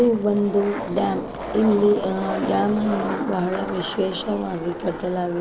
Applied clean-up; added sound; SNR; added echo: none; Skateboard; 9 dB; none.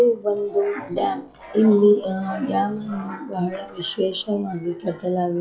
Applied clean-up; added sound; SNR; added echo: classical method log-MMSE.